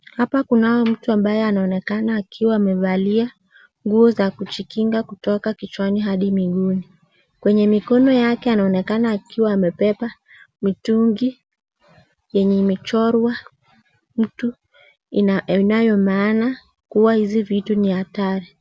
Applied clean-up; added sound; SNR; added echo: none; none; none; none.